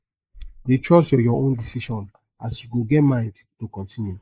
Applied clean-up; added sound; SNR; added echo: neural mask model Resemble Enhance denoiser.